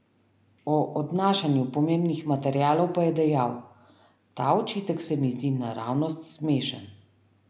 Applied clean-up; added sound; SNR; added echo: none; none; none; none.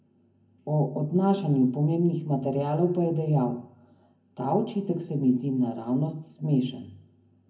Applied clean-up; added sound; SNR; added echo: none; none; none; reverberation time 0.3 s.